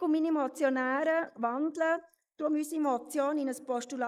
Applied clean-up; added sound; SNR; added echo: neural mask model Resemble Enhance denoiser.